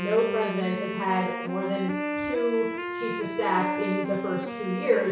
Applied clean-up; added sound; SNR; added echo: none; Wind instrument, woodwind instrument; 5 dB; reverberation time 0.6 s.